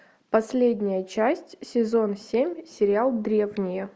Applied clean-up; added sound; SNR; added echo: none; none; none; none.